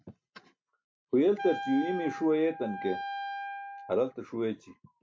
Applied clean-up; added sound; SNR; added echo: none; Wind instrument, woodwind instrument; 8 dB; none.